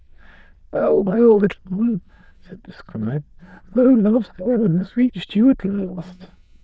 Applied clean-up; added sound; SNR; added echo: neural diffusion model UNIVERSE++.